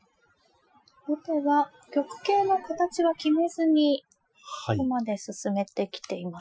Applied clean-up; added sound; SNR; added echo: classical method Wiener filter.